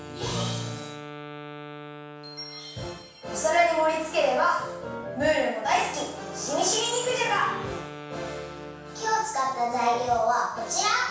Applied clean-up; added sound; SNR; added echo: none; Wind instrument, woodwind instrument; 16 dB; reverberation time 0.7 s.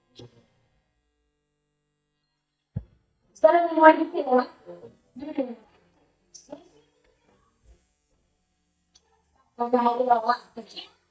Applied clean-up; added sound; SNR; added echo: neural mask model DeepFilterNet 3.